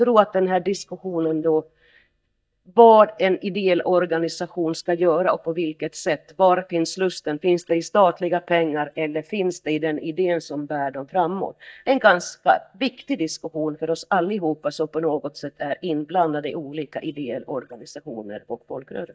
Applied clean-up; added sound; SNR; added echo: neural mask model DeepFilterNet 3.